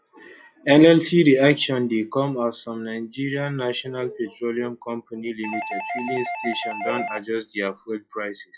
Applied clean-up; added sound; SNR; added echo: classical method log-MMSE.